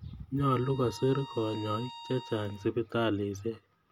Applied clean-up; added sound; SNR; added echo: none; Bowed string instrument; 16 dB; none.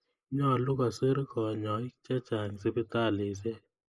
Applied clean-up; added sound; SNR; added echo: neural mask model Resemble Enhance denoiser.